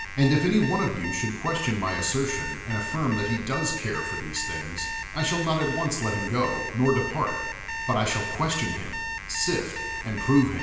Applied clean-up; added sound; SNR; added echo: none; Alarm; 6 dB; reverberation time 1.1 s.